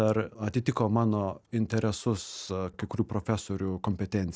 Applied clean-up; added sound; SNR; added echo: none; none; none; none.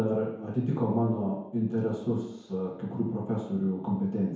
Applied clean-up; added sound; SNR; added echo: none; none; none; reverberation time 0.9 s.